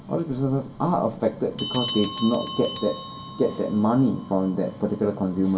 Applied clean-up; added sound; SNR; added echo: none; Bell; 6 dB; reverberation time 0.2 s.